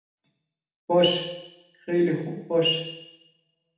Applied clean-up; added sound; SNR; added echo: none; none; none; reverberation time 0.8 s.